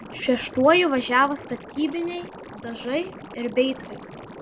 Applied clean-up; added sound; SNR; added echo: none; Liquid; 15 dB; none.